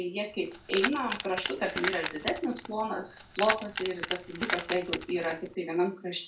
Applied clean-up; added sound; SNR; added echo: none; Keys jangling; 3 dB; reverberation time 0.3 s.